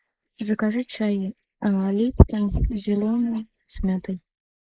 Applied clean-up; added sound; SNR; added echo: neural mask model Resemble Enhance denoiser.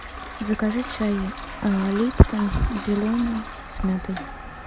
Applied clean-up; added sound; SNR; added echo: none; Toilet flush; 13 dB; none.